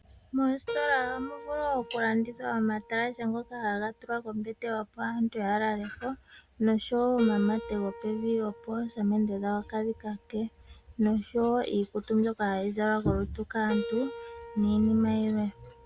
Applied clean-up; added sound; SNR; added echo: none; Keyboard (musical); 15 dB; none.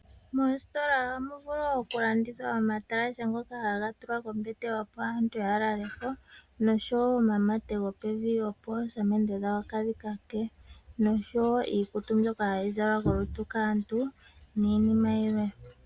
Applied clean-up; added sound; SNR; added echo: none; none; none; none.